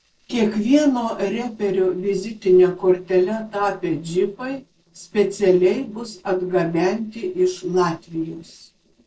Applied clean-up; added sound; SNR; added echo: neural separator model SepFormer DNS4.